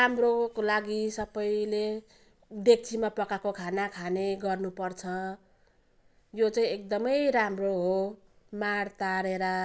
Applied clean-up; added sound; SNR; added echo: none; none; none; none.